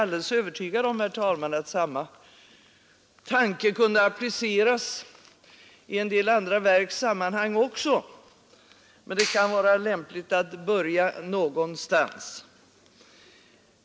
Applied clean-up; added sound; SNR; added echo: none; Clapping; 9 dB; none.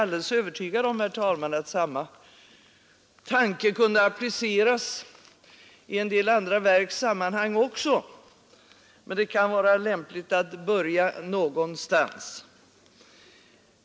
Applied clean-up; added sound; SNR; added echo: none; none; none; none.